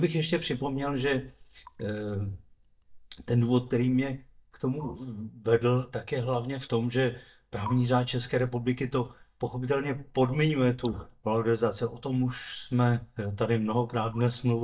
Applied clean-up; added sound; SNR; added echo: neural mask model DeepFilterNet 3.